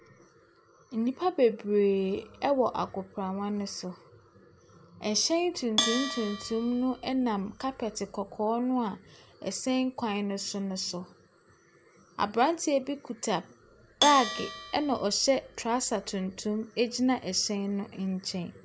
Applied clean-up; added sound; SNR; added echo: none; Bell; 7 dB; none.